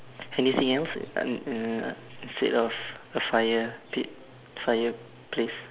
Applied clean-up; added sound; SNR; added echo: none; none; none; none.